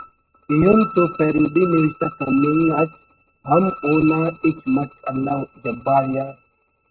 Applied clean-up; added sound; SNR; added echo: neural mask model RNNoise.